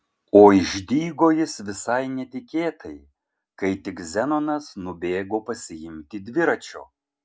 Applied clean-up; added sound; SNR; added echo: none; none; none; none.